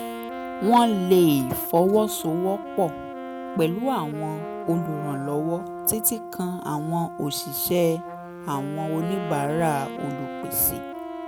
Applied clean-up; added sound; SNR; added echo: none; Brass instrument + Wind instrument, woodwind instrument; 9 dB; none.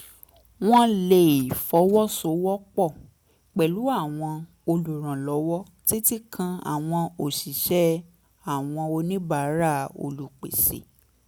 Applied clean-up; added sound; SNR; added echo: none; none; none; none.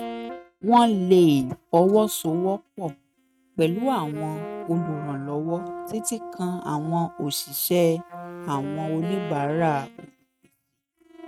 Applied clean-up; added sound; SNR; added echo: neural mask model RNNoise.